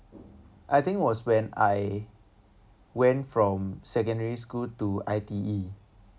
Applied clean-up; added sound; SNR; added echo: none; none; none; none.